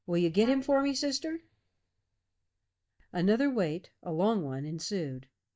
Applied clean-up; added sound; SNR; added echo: neural mask model DeepFilterNet 3.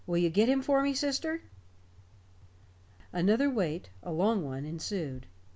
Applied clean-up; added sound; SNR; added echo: none; none; none; none.